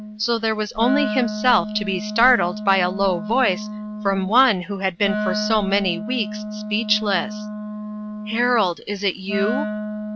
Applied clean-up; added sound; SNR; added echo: none; Wind instrument, woodwind instrument; 6 dB; none.